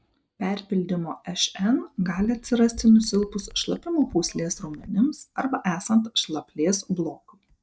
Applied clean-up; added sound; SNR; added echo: neural mask model DeepFilterNet 3.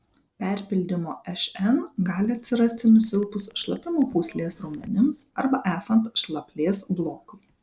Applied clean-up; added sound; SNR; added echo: neural separator model SepFormer DNS4.